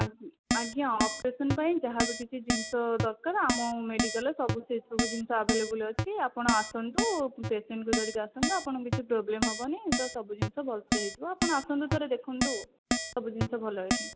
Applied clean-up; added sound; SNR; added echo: none; Keyboard (musical); 1 dB; none.